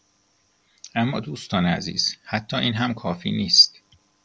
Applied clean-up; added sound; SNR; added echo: none; none; none; none.